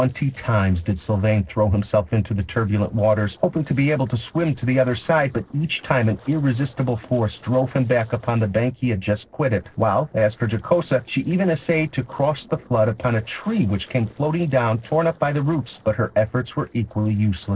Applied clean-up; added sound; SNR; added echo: neural separator model SepFormer DNS4.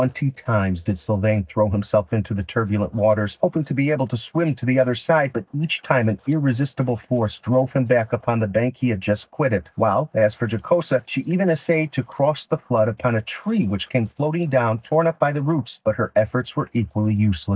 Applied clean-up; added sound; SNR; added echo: neural mask model DeepFilterNet 3.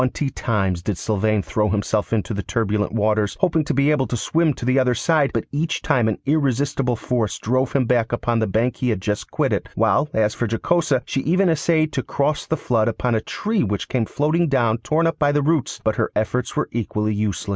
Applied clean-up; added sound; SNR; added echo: none; none; none; none.